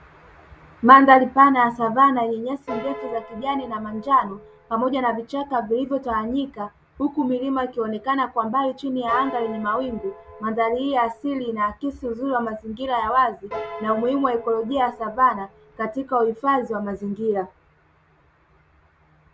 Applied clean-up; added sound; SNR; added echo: none; Piano; 14 dB; none.